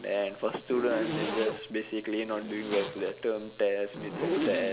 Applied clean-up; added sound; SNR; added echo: none; Zipper (clothing); 5 dB; none.